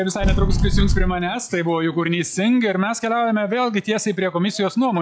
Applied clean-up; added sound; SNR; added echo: classical method log-MMSE.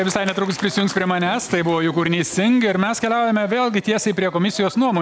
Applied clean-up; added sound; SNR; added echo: none; none; none; none.